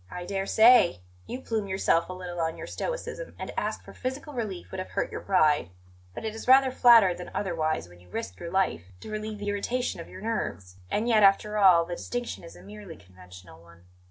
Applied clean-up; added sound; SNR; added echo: none; none; none; none.